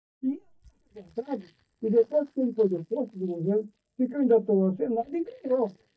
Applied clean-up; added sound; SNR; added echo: neural mask model DeepFilterNet 3.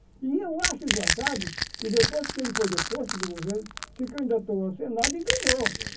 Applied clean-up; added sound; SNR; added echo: none; Crack / Crushing; 1 dB; reverberation time 0.3 s.